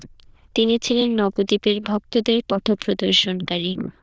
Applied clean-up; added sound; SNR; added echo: neural diffusion model UNIVERSE++.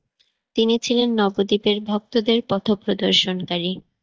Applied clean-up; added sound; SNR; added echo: neural mask model DeepFilterNet 3.